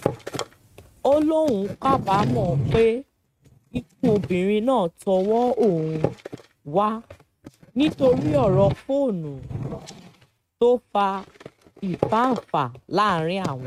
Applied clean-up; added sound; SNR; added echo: neural mask model RNNoise.